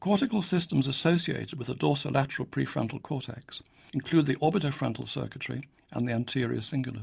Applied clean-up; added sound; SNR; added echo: none; none; none; none.